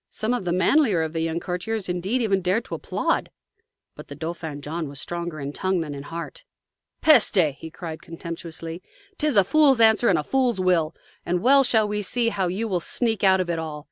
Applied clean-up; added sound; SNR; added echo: none; none; none; none.